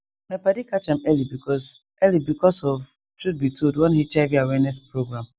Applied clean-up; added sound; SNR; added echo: none; none; none; none.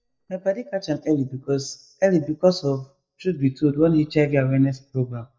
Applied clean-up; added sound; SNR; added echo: neural mask model DeepFilterNet 3.